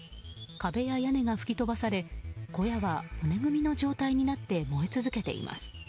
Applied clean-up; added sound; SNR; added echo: none; none; none; none.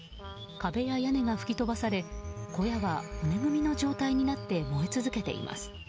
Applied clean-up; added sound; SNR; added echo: none; Trumpet; 14 dB; none.